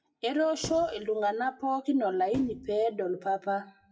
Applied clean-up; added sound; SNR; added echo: classical method WPE with log-MMSE.